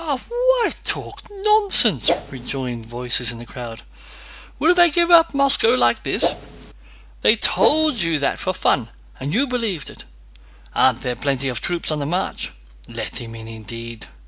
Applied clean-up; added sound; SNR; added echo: none; Whoosh, swoosh, swish; 3 dB; none.